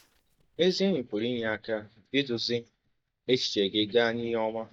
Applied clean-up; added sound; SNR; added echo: neural mask model DeepFilterNet 3.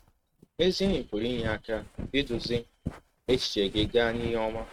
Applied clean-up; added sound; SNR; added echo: neural mask model RNNoise.